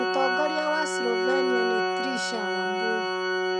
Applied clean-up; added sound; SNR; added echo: none; Organ; -5 dB; none.